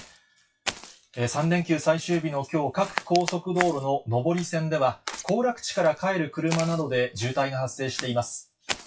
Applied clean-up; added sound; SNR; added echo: classical method WPE with log-MMSE.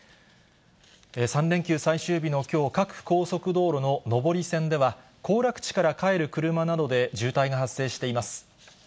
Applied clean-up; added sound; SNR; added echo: none; none; none; none.